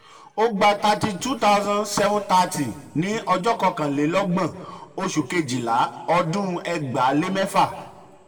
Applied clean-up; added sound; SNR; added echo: none; none; none; reverberation time 1.1 s.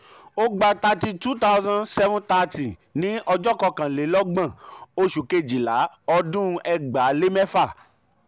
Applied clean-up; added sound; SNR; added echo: none; none; none; none.